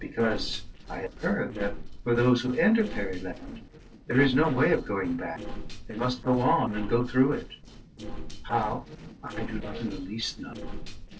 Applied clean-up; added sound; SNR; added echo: neural separator model SepFormer DNS4.